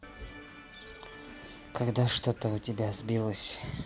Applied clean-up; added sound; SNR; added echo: none; Bird vocalization, bird call, bird song; 5 dB; none.